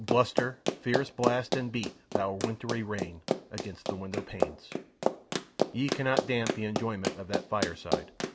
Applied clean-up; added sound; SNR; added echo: none; Run; 0 dB; none.